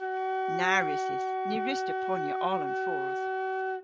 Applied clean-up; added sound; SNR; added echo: neural mask model RNNoise.